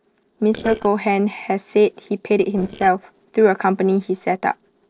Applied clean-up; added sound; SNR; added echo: neural separator model SepFormer DNS4.